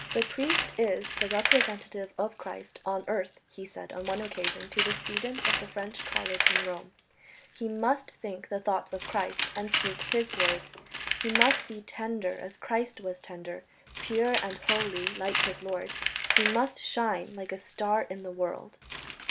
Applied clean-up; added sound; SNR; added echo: none; Tools; 0 dB; none.